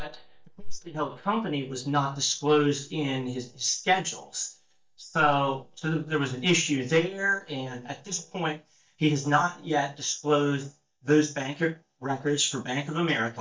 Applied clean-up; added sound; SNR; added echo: neural mask model DeepFilterNet 3.